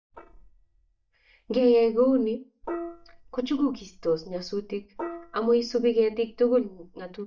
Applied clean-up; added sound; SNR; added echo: neural mask model DeepFilterNet 3.